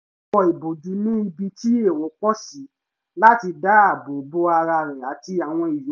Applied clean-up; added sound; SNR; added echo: none; none; none; none.